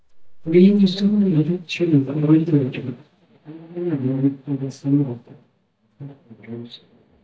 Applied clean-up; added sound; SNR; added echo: neural mask model DeepFilterNet 3.